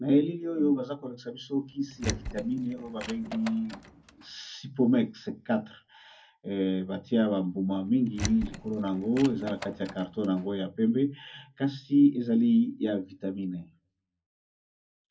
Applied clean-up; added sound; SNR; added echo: none; Door; 12 dB; reverberation time 0.4 s.